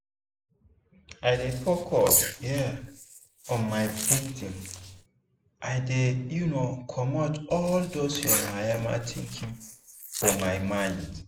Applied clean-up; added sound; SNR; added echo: neural mask model Resemble Enhance denoiser.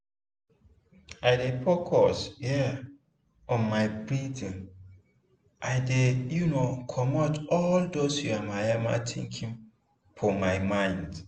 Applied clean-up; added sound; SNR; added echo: none; none; none; none.